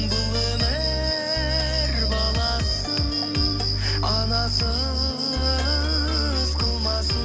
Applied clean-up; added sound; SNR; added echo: none; Cricket; 4 dB; none.